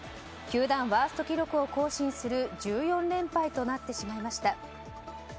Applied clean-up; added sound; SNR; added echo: none; none; none; none.